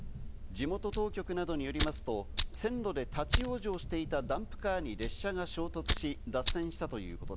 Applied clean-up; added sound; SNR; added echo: none; Fire; -4 dB; none.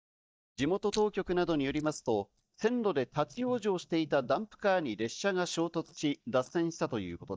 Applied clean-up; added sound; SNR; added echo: neural mask model DeepFilterNet 3.